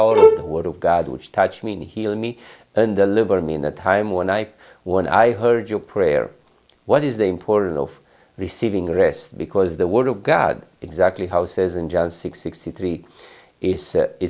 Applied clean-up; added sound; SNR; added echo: none; Bowed string instrument; -3 dB; none.